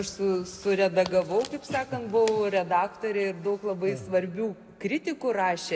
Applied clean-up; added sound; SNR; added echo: none; none; none; none.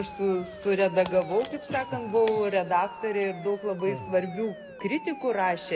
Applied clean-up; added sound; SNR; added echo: none; Alarm; 15 dB; none.